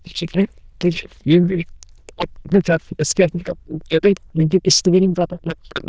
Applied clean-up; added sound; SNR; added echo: neural diffusion model UNIVERSE++.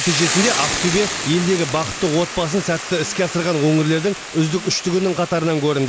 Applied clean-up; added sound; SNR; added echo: none; Boiling / Hiss; 6 dB; none.